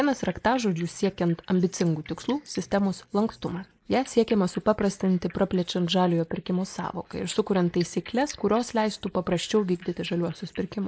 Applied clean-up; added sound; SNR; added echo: neural mask model Resemble Enhance denoiser.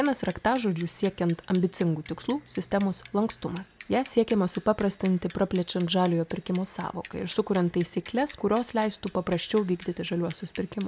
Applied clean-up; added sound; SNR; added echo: none; Bicycle; 4 dB; none.